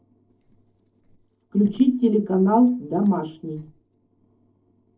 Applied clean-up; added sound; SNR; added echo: neural separator model SepFormer DNS4.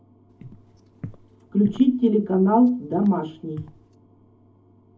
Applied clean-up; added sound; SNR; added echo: none; Walk, footsteps; 20 dB; reverberation time 0.3 s.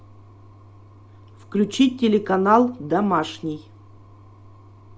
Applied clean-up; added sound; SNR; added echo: none; none; none; none.